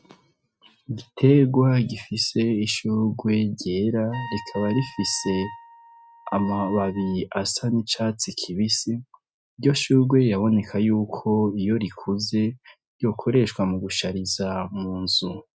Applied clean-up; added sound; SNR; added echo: neural mask model RNNoise.